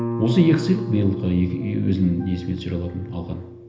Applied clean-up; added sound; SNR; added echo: none; Guitar; 9 dB; reverberation time 1.4 s.